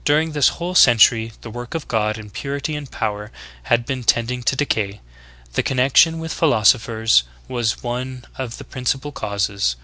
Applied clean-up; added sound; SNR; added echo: none; none; none; none.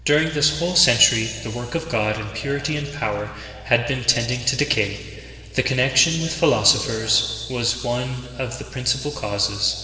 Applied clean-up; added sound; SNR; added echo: none; none; none; reverberation time 2.5 s.